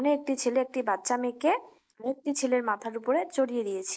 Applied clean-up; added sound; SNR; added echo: none; none; none; none.